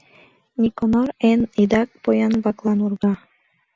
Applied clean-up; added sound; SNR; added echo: none; none; none; none.